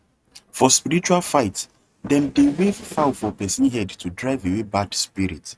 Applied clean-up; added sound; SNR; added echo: neural mask model RNNoise.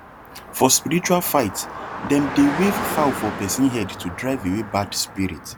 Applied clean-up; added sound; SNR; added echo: none; Car passing by; 9 dB; none.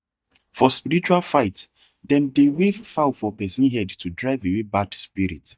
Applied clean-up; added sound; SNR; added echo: neural mask model DeepFilterNet 3.